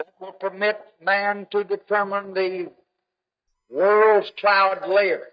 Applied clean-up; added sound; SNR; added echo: neural mask model DeepFilterNet 3.